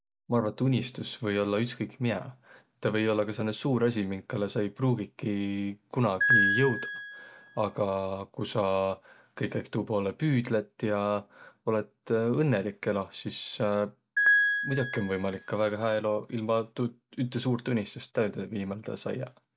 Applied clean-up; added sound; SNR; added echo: none; Piano; -1 dB; none.